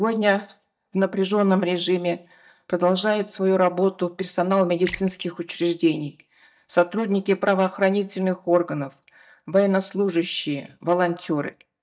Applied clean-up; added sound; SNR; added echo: neural mask model DeepFilterNet 3.